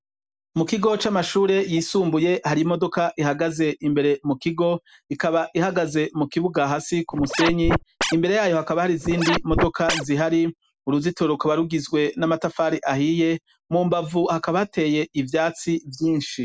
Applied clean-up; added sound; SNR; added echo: none; Scratching (performance technique); 3 dB; none.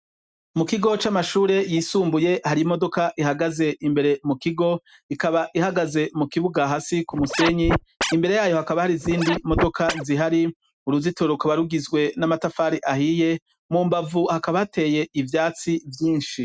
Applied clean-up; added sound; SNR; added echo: neural mask model RNNoise.